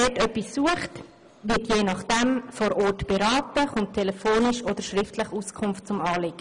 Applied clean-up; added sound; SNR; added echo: none; none; none; none.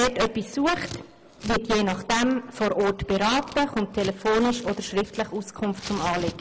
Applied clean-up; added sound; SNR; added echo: none; Scissors; 17 dB; none.